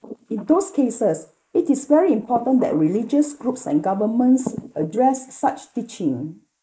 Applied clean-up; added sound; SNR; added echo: neural mask model Resemble Enhance denoiser.